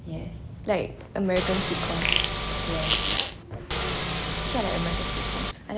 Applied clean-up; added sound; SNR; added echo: none; Engine / Car + Fart; -4 dB; none.